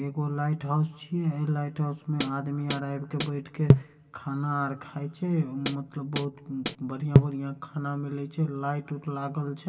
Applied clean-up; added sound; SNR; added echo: none; Hi-hat; -3 dB; reverberation time 2.7 s.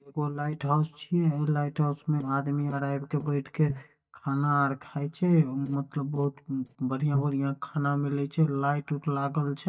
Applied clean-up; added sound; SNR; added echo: neural mask model DeepFilterNet 3.